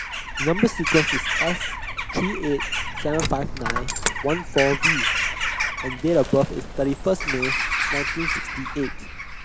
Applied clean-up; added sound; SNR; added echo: none; Bird vocalization, bird call, bird song / Crow + Coin (dropping); 0 dB; none.